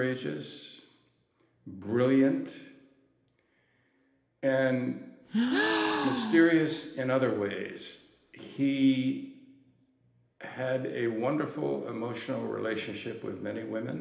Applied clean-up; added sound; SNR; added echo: none; Gasp; 2 dB; reverberation time 1.0 s.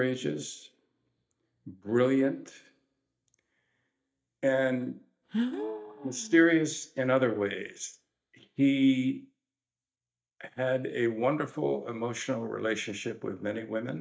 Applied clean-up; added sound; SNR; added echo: neural mask model DeepFilterNet 3.